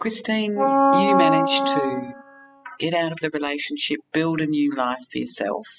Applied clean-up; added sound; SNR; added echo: classical method spectral subtraction.